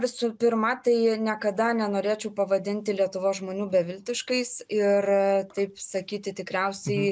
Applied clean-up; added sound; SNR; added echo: none; none; none; none.